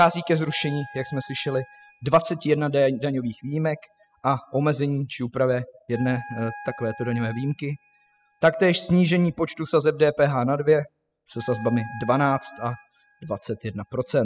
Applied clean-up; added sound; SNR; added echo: classical method spectral subtraction.